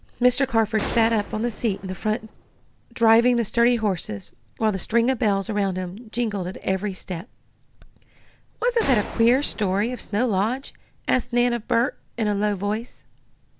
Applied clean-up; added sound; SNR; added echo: none; Gunshot, gunfire; 12 dB; none.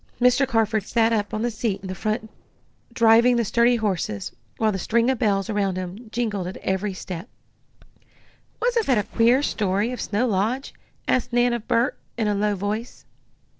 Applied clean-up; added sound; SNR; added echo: neural separator model SepFormer DNS4.